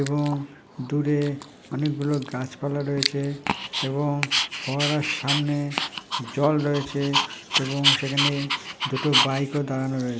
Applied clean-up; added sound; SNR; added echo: none; Dog; 3 dB; none.